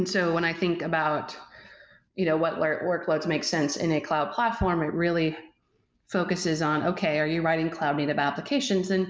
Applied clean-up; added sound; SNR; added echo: none; none; none; none.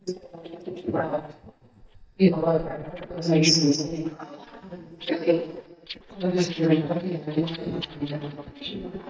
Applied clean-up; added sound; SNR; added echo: neural mask model DeepFilterNet 3.